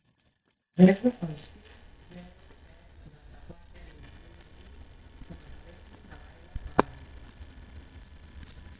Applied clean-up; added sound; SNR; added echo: neural mask model DeepFilterNet 3.